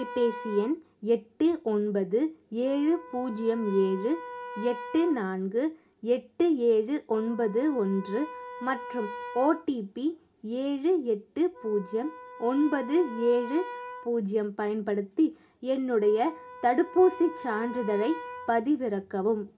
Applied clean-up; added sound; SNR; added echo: none; Wind instrument, woodwind instrument; 15 dB; reverberation time 0.3 s.